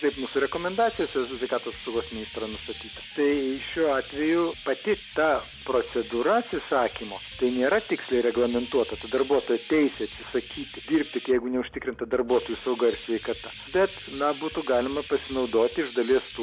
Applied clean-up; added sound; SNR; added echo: none; Chirp, tweet; 14 dB; none.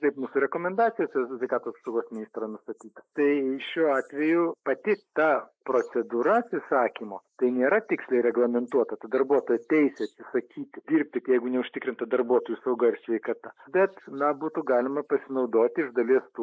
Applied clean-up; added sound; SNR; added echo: neural mask model Resemble Enhance denoiser.